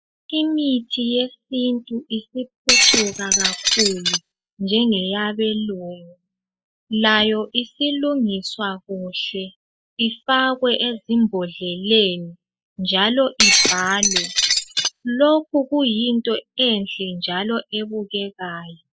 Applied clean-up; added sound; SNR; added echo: classical method spectral subtraction.